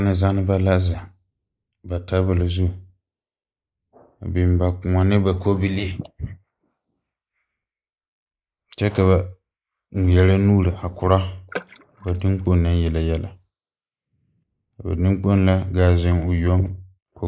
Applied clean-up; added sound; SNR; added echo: neural mask model Resemble Enhance denoiser.